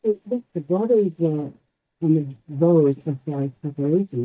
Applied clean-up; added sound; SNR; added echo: neural mask model DeepFilterNet 3.